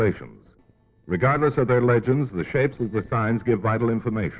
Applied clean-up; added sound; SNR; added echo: neural separator model SepFormer DNS4.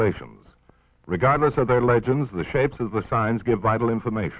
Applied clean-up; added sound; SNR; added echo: none; none; none; none.